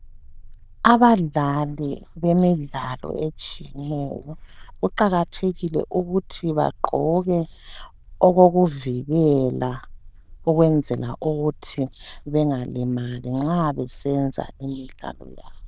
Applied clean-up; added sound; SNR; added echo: neural diffusion model UNIVERSE++.